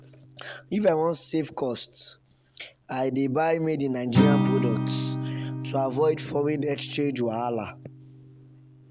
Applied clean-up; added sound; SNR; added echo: none; Acoustic guitar; 3 dB; none.